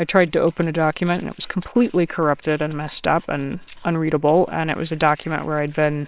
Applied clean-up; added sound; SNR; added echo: neural separator model SepFormer WHAMR!.